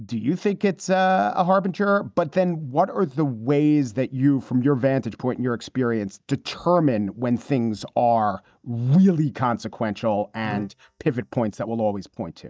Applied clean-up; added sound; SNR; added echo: neural mask model DeepFilterNet 3.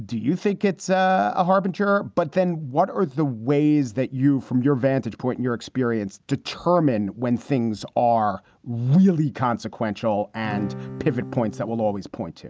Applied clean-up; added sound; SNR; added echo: none; Acoustic guitar / Strum; 11 dB; none.